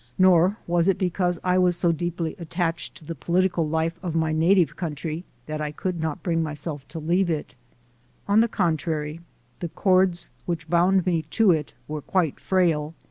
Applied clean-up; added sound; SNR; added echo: none; none; none; none.